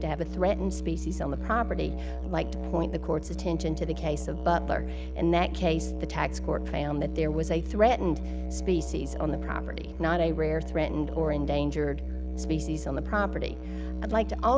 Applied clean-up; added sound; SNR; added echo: none; Musical instrument; 3 dB; none.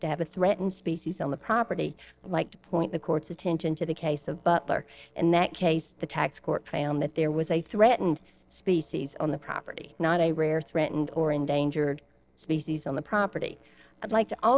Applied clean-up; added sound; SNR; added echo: neural separator model SepFormer DNS4.